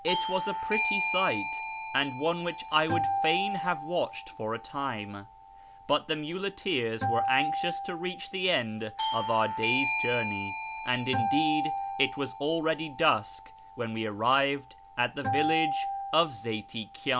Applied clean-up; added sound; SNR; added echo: none; Bell / Doorbell + Acoustic guitar; 3 dB; none.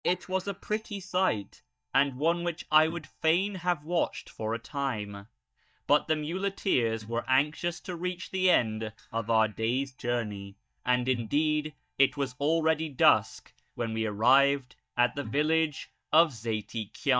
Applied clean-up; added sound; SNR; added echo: neural mask model DeepFilterNet 3.